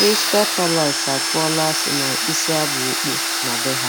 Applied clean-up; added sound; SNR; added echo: none; Domestic sounds, home sounds; -2 dB; none.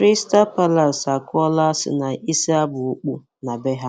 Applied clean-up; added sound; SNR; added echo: none; none; none; none.